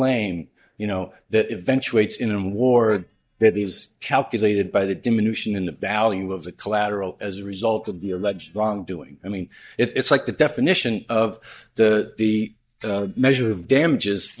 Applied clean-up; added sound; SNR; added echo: neural mask model DeepFilterNet 3.